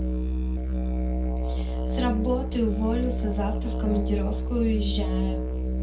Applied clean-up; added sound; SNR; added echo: none; Musical instrument; -4 dB; reverberation time 0.2 s.